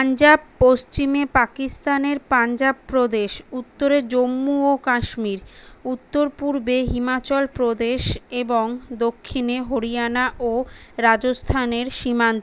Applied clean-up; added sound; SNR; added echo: none; none; none; none.